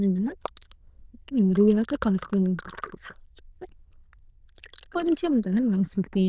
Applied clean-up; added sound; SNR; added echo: neural diffusion model UNIVERSE++.